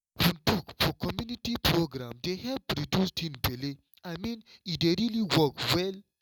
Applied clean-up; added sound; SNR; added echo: none; none; none; none.